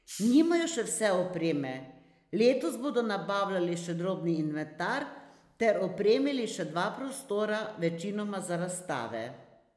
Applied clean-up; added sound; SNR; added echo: none; Hiss; 20 dB; none.